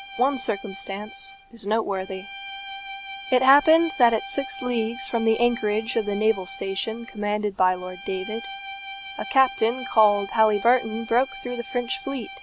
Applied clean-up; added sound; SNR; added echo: none; Bowed string instrument; 14 dB; none.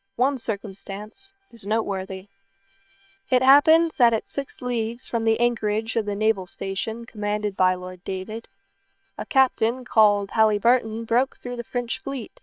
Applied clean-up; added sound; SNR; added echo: neural separator model SepFormer WHAM!.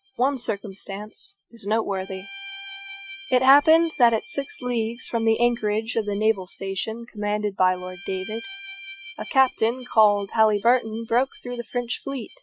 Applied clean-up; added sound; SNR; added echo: classical method Wiener filter.